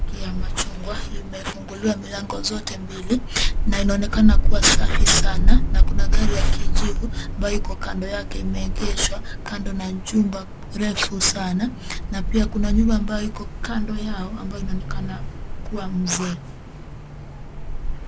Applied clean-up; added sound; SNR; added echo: none; Wind; -5 dB; none.